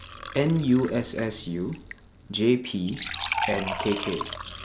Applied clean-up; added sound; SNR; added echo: none; Fill (with liquid) / Trickle, dribble; 7 dB; none.